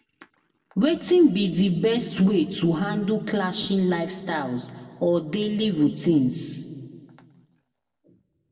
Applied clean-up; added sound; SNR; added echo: none; none; none; reverberation time 1.7 s.